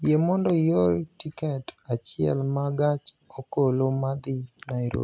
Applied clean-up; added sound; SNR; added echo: none; none; none; none.